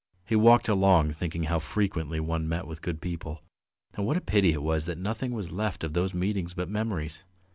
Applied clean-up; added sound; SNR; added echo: none; none; none; none.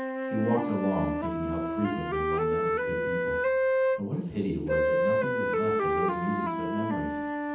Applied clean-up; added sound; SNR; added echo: none; Wind instrument, woodwind instrument; -4 dB; reverberation time 0.8 s.